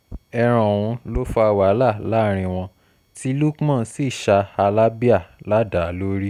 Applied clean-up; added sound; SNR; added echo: none; none; none; none.